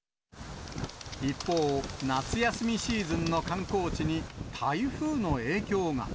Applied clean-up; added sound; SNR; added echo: none; Insect; 16 dB; none.